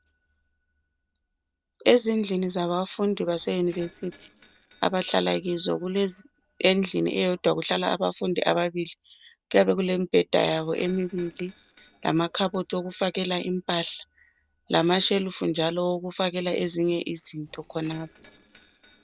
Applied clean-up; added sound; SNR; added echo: neural separator model SepFormer DNS4.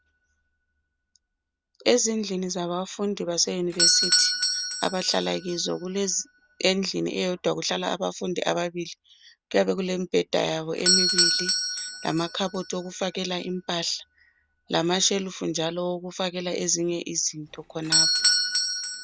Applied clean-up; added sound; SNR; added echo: none; Doorbell; 2 dB; none.